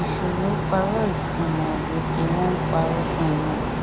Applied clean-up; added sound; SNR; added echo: none; Cricket; -2 dB; none.